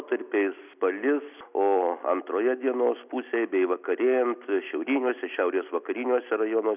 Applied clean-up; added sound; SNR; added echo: none; none; none; none.